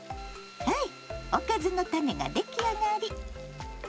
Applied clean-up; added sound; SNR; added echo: none; Drill; 18 dB; none.